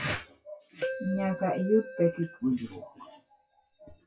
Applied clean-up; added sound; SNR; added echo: classical method WPE with log-MMSE.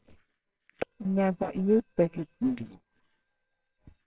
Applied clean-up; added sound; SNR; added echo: neural separator model SepFormer WHAMR!.